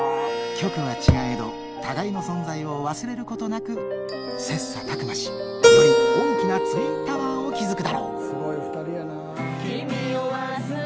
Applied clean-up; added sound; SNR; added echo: none; Keyboard (musical) + Thump, thud; -2 dB; none.